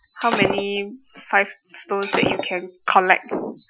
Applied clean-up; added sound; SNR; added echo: classical method Wiener filter.